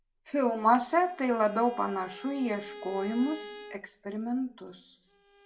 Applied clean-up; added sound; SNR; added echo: none; Bowed string instrument; 18 dB; reverberation time 0.4 s.